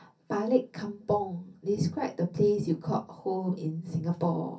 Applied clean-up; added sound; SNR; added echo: none; none; none; reverberation time 0.3 s.